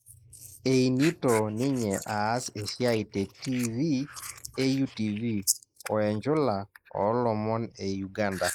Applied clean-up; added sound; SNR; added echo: neural mask model Resemble Enhance denoiser.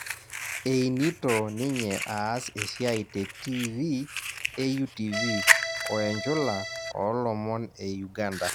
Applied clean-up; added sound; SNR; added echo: none; Accordion + Fire; 3 dB; none.